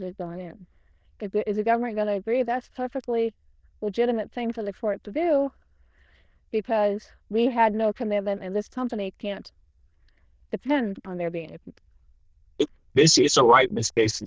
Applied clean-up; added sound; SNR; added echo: neural diffusion model UNIVERSE++.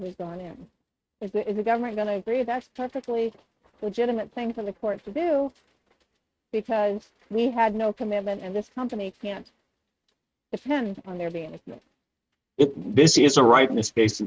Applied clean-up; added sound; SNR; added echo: neural mask model RNNoise.